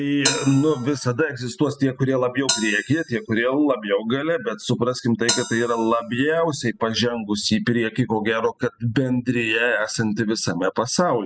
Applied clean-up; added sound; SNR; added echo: classical method spectral subtraction.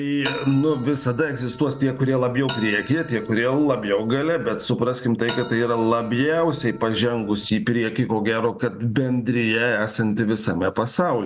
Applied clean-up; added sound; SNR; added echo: none; Bell; 12 dB; none.